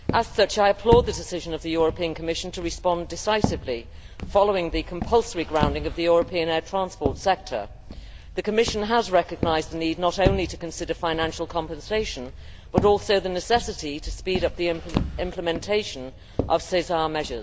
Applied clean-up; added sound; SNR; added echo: none; Walk, footsteps; 8 dB; none.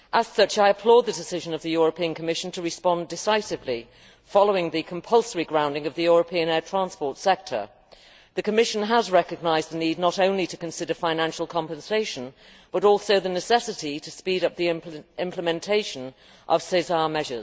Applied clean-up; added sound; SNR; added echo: none; none; none; none.